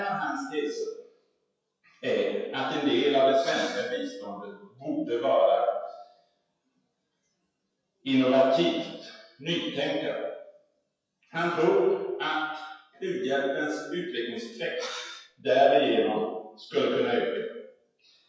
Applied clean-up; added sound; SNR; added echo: classical method WPE with log-MMSE.